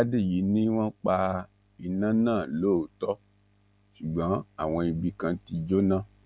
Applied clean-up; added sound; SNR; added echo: none; none; none; none.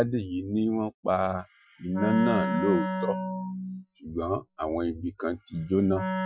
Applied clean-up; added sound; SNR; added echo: classical method Wiener filter.